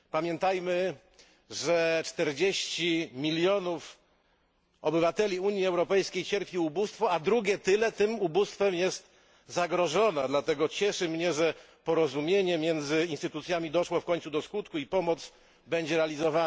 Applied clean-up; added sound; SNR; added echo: none; none; none; none.